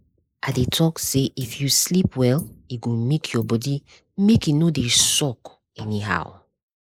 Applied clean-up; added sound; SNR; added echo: neural mask model Resemble Enhance denoiser.